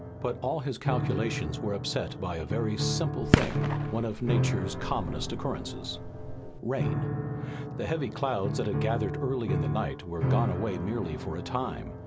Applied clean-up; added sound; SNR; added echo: none; Piano + Fireworks; -1 dB; none.